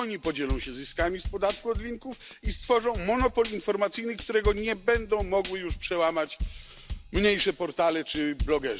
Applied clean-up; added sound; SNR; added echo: none; Drum kit; 9 dB; none.